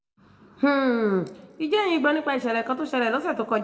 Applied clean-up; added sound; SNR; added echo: none; none; none; reverberation time 1.1 s.